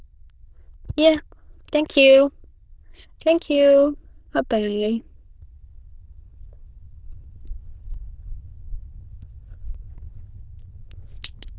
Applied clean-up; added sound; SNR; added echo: neural diffusion model UNIVERSE++.